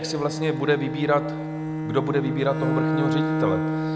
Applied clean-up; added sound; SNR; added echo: none; Bowed string instrument; 0 dB; none.